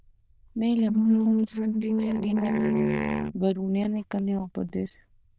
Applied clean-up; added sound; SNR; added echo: neural diffusion model UNIVERSE++.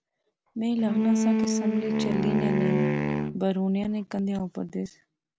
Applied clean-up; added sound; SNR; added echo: none; Wind instrument, woodwind instrument; -3 dB; none.